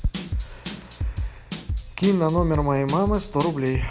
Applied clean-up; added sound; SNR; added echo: none; Drum / Drum kit; 6 dB; none.